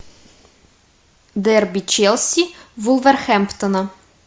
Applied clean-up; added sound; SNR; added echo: none; none; none; none.